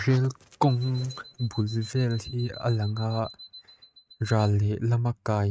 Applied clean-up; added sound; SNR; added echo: neural mask model RNNoise.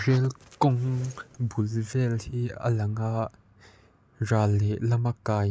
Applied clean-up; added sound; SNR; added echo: none; none; none; none.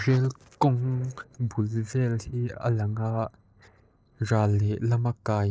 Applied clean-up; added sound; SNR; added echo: neural separator model SepFormer DNS4.